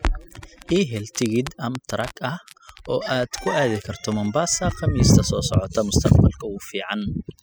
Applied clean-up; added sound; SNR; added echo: classical method spectral subtraction.